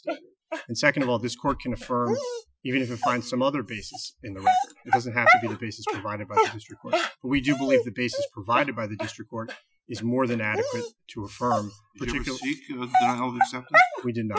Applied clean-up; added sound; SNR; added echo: classical method Wiener filter.